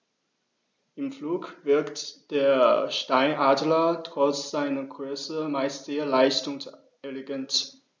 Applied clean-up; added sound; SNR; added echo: none; none; none; none.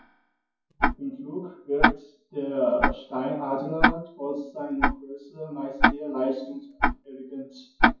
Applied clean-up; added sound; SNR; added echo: classical method WPE with log-MMSE.